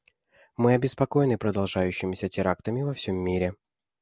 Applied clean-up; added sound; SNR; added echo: none; none; none; none.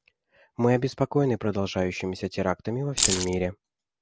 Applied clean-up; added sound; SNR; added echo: none; Keys jangling; -2 dB; none.